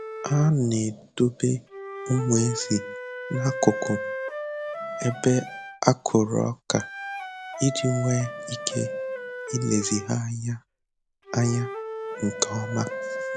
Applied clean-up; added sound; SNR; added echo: none; Wind instrument, woodwind instrument; 9 dB; none.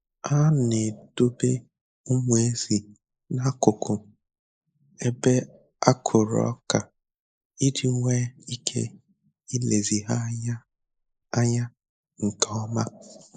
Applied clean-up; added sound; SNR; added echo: neural mask model Resemble Enhance denoiser.